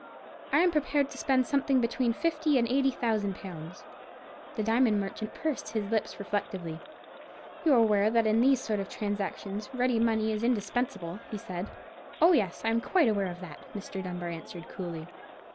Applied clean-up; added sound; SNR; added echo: none; Crowd; 17 dB; none.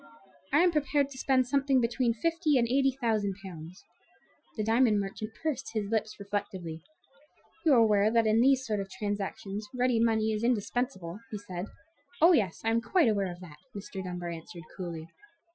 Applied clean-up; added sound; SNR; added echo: classical method Wiener filter.